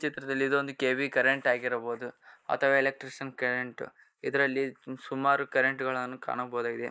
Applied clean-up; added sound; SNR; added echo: neural mask model Resemble Enhance denoiser.